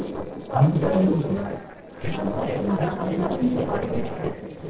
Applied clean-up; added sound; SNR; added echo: neural separator model SepFormer DNS4.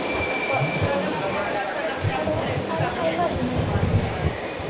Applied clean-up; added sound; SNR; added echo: none; Subway, metro, underground; 0 dB; reverberation time 0.3 s.